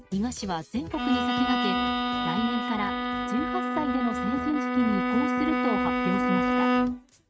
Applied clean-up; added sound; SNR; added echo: neural mask model RNNoise.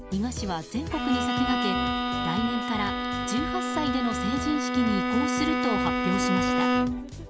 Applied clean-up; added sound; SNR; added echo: none; Bowed string instrument; -2 dB; none.